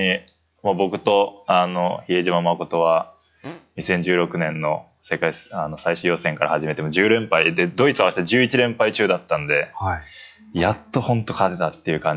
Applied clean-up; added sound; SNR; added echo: classical method log-MMSE.